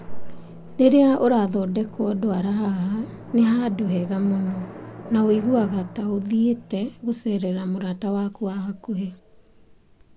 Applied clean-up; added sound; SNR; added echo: none; Drum; 18 dB; none.